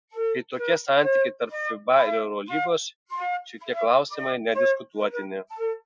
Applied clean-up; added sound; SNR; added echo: classical method Wiener filter.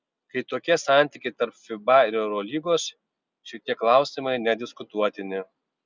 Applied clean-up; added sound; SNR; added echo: none; none; none; none.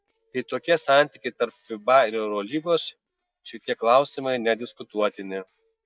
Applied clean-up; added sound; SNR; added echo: neural mask model DeepFilterNet 3.